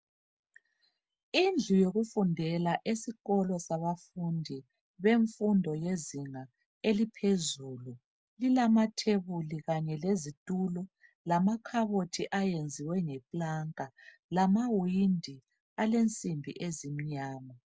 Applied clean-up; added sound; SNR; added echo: none; none; none; none.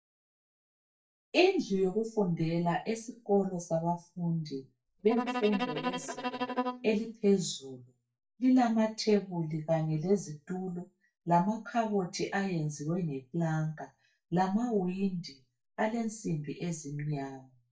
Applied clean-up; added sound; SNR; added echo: neural mask model DeepFilterNet 3.